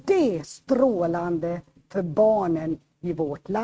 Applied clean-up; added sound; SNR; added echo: neural mask model RNNoise.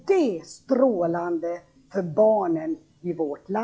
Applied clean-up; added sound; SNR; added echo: classical method log-MMSE.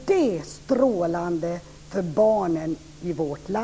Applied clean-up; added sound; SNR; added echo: none; none; none; none.